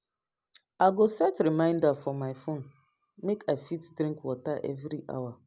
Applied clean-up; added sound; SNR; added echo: none; none; none; none.